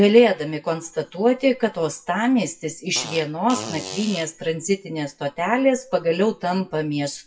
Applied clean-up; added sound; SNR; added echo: classical method WPE with log-MMSE.